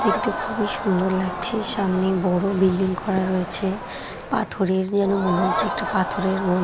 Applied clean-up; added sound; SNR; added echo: none; Crowd; 6 dB; none.